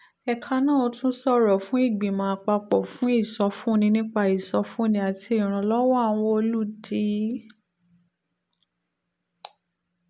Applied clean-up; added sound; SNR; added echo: none; none; none; none.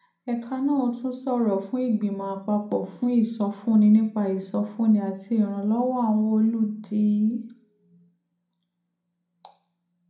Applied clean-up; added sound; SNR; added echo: none; none; none; reverberation time 0.4 s.